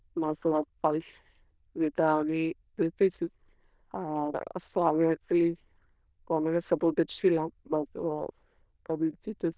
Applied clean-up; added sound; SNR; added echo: neural diffusion model UNIVERSE++.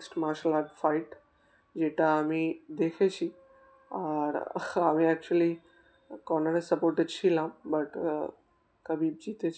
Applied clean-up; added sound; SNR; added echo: none; none; none; none.